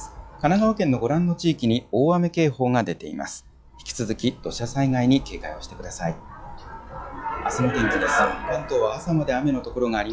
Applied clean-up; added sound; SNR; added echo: classical method log-MMSE.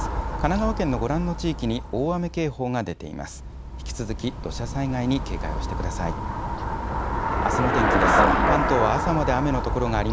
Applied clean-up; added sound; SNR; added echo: none; Traffic noise, roadway noise / Bicycle; -1 dB; none.